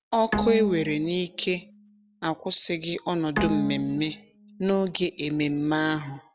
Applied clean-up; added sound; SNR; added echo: none; Bowed string instrument; 8 dB; none.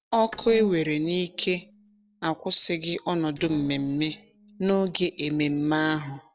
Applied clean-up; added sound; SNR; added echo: neural separator model SepFormer DNS4.